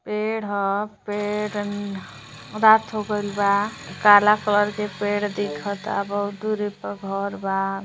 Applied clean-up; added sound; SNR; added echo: none; Brass instrument; 17 dB; none.